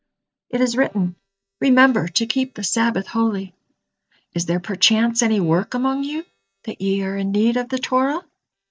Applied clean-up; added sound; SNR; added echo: neural mask model DeepFilterNet 3.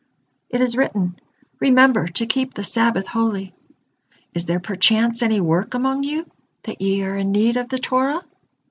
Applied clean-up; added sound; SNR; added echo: none; none; none; none.